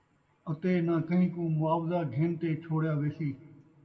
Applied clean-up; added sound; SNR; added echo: none; none; none; reverberation time 1.2 s.